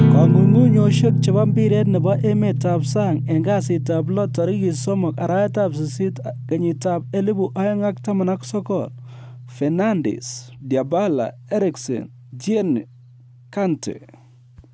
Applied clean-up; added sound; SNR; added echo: none; Guitar; 1 dB; none.